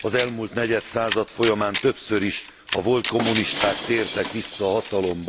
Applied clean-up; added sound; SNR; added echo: none; Camera + Shatter; 6 dB; none.